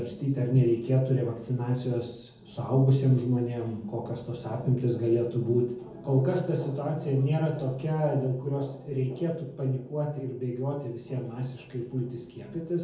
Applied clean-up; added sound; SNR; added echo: none; none; none; reverberation time 0.7 s.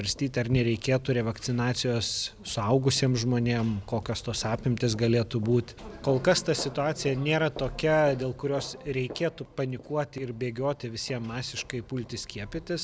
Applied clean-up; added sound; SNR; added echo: none; none; none; none.